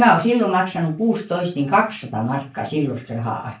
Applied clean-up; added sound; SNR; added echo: neural mask model Resemble Enhance denoiser.